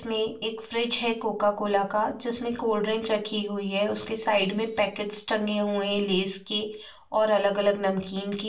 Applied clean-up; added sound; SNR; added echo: none; none; none; reverberation time 0.3 s.